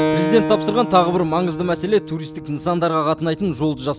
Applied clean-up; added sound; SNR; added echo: none; Keyboard (musical); 6 dB; none.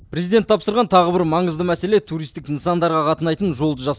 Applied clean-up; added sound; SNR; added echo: none; none; none; none.